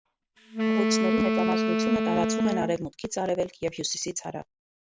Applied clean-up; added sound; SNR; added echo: none; Wind instrument, woodwind instrument; -4 dB; none.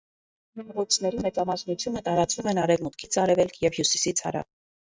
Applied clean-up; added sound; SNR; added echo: neural mask model DeepFilterNet 3.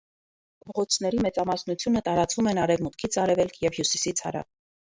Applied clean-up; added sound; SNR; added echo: none; none; none; none.